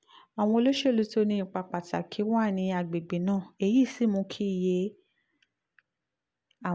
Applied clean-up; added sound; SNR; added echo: none; none; none; none.